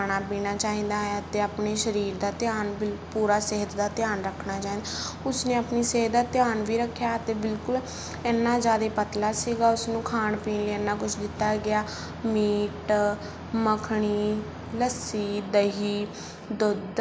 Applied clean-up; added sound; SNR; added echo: none; none; none; none.